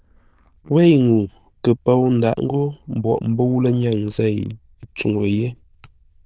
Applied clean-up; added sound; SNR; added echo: neural diffusion model UNIVERSE++.